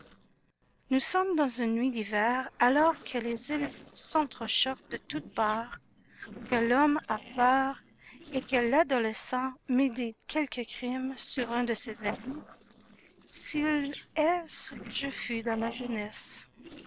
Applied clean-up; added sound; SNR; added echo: neural separator model SepFormer DNS4.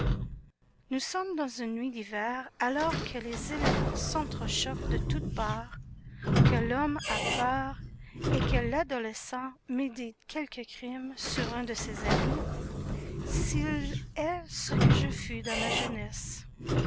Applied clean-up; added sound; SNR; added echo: none; Squeak / Sliding door; -3 dB; none.